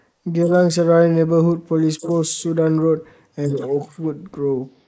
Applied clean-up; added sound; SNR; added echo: neural mask model Resemble Enhance denoiser.